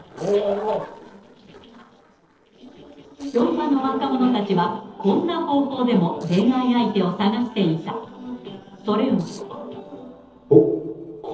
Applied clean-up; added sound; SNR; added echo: neural separator model SepFormer DNS4.